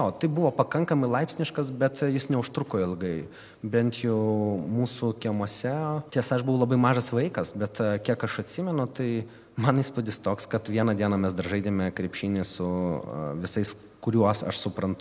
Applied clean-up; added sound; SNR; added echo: none; none; none; none.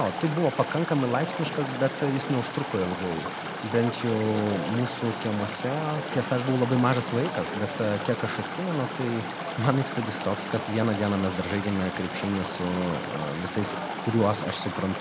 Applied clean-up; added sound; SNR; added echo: none; Chatter / Stream; 6 dB; none.